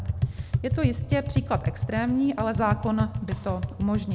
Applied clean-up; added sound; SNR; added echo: none; Tap; 1 dB; none.